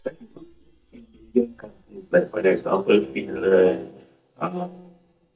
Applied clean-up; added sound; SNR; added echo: neural mask model DeepFilterNet 3.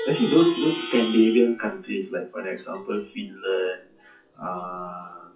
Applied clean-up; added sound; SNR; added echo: classical method WPE with log-MMSE.